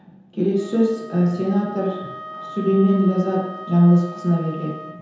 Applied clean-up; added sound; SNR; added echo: none; Wind instrument, woodwind instrument; 16 dB; reverberation time 0.9 s.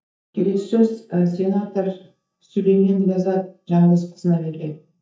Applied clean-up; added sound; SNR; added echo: neural mask model DeepFilterNet 3.